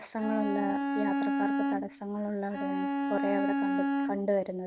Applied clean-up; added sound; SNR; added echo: neural mask model RNNoise.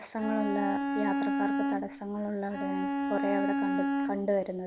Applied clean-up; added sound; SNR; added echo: none; Bowed string instrument; -2 dB; none.